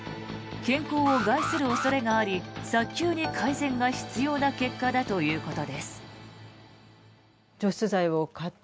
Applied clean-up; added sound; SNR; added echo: none; Alarm; 5 dB; none.